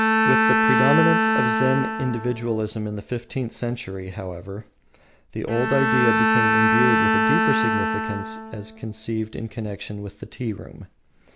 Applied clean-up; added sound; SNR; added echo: none; Bowed string instrument; -3 dB; none.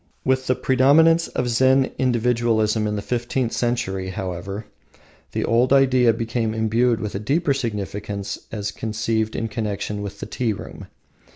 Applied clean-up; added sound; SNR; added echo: none; none; none; none.